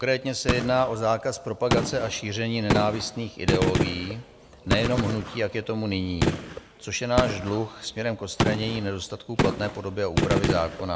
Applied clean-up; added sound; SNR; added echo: none; Gunshot, gunfire; 2 dB; none.